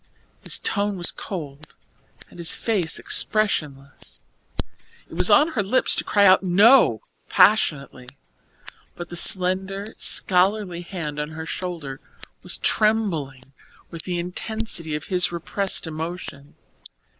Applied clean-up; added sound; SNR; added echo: neural mask model Resemble Enhance denoiser.